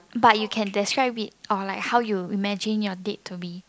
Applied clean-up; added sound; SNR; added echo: none; none; none; none.